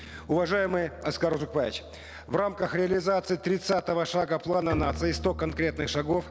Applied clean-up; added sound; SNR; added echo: none; Bowed string instrument; 14 dB; none.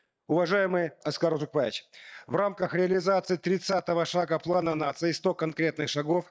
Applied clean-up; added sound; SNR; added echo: neural mask model DeepFilterNet 3.